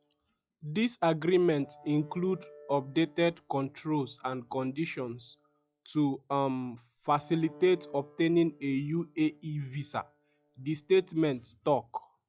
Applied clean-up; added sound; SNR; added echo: classical method log-MMSE.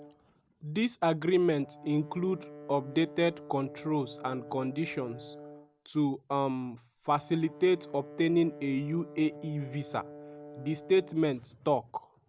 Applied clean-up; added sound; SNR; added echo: none; Brass instrument; 17 dB; none.